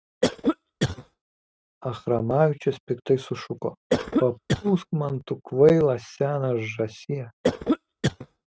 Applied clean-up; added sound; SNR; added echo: neural mask model RNNoise.